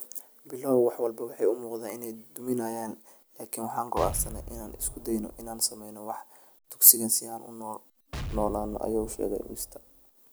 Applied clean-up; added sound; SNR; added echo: none; Explosion; 10 dB; none.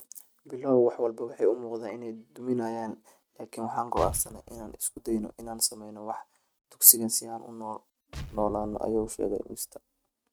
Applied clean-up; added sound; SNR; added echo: neural mask model RNNoise.